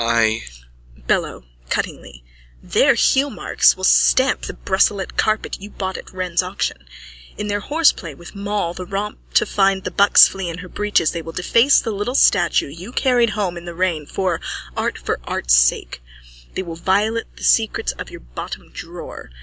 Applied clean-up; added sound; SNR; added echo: none; none; none; none.